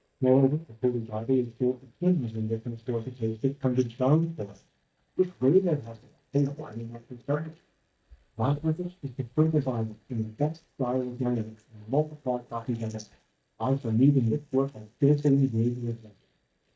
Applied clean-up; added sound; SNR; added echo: neural mask model DeepFilterNet 3.